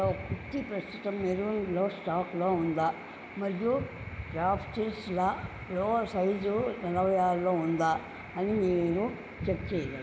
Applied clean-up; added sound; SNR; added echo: none; none; none; none.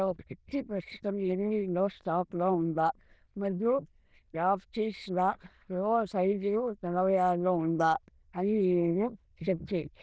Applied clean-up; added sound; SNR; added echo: neural diffusion model UNIVERSE++.